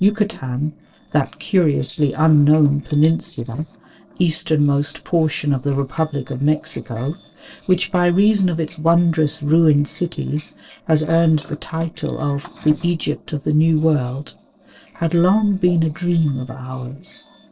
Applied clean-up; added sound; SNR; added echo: neural separator model SepFormer DNS4.